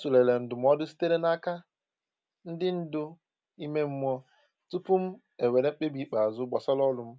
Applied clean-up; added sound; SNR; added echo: none; none; none; none.